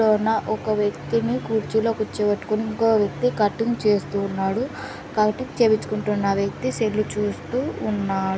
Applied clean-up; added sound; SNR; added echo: none; none; none; none.